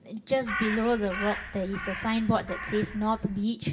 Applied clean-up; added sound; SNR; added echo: none; Crow; 8 dB; reverberation time 0.6 s.